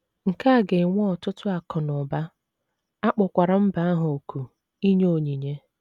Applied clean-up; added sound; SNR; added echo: none; none; none; none.